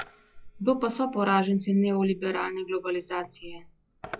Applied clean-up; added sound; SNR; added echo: classical method log-MMSE.